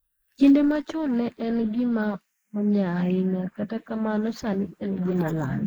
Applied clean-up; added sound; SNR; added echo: neural mask model Resemble Enhance denoiser.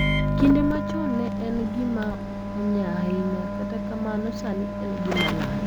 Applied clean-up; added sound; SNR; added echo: none; Microwave oven + Wind instrument, woodwind instrument; 0 dB; none.